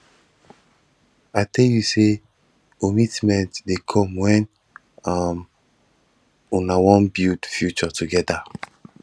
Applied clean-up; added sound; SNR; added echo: none; none; none; none.